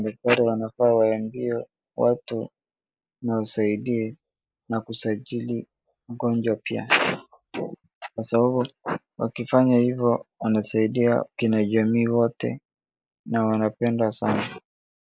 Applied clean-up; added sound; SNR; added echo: neural mask model Resemble Enhance denoiser.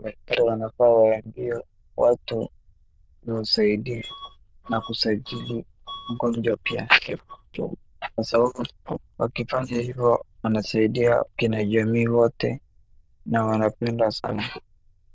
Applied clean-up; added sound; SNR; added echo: neural diffusion model UNIVERSE++.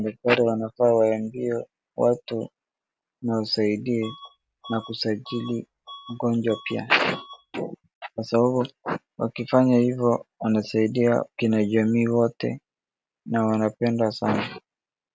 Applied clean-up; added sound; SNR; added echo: none; Bus / Alarm; 20 dB; none.